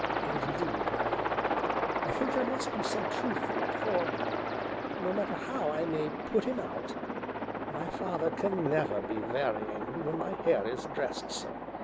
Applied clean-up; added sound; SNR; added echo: none; Aircraft; -1 dB; none.